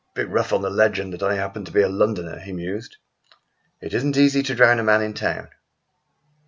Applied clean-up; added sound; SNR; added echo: none; none; none; none.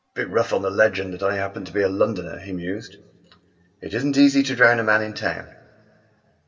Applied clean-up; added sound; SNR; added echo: none; none; none; reverberation time 1.8 s.